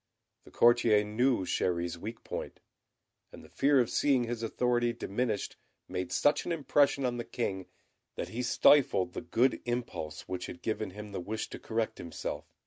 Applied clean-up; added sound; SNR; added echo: none; none; none; none.